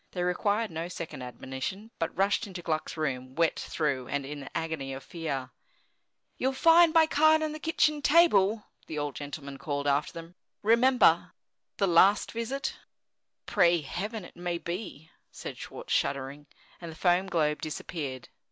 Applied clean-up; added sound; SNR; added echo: none; none; none; none.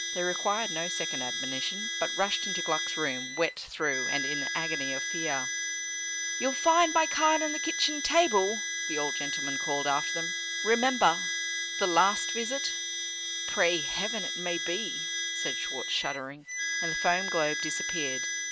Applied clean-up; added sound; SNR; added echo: none; Harmonica; 2 dB; none.